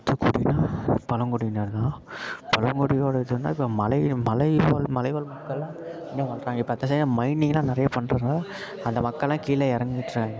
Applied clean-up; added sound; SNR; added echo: none; none; none; none.